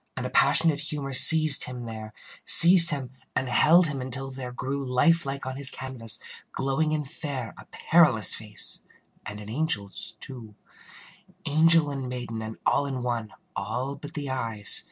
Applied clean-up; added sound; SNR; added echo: none; none; none; none.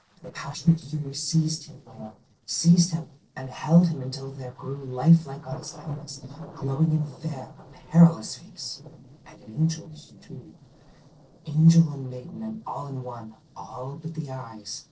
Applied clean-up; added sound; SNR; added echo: neural separator model SepFormer DNS4.